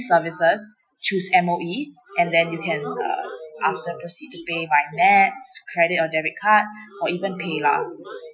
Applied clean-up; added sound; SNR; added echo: classical method Wiener filter.